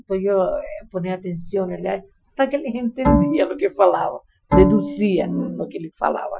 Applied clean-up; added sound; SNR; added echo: classical method Wiener filter.